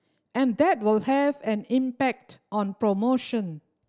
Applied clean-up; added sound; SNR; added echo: none; none; none; none.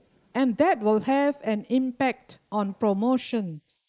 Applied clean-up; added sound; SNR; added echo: neural mask model Resemble Enhance denoiser.